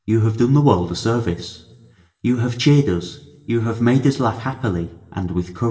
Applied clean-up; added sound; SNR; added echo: none; none; none; reverberation time 1.3 s.